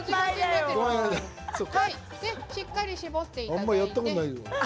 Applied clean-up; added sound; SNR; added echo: none; none; none; none.